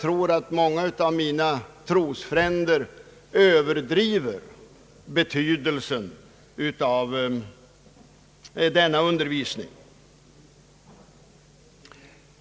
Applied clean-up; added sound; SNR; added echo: none; none; none; none.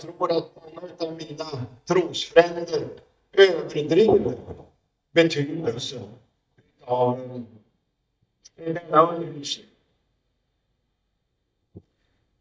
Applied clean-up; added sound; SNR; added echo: neural mask model DeepFilterNet 3.